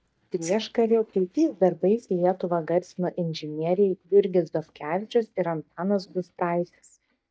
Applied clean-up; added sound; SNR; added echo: neural mask model DeepFilterNet 3.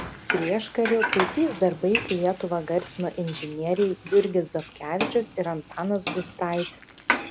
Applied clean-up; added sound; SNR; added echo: none; Frying (food); 5 dB; none.